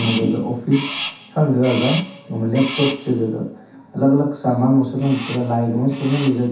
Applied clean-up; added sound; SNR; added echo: none; Crow; 13 dB; reverberation time 0.7 s.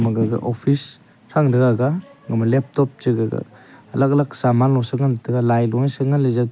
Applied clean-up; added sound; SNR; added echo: none; none; none; none.